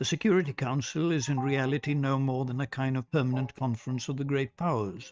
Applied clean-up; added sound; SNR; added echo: neural mask model RNNoise.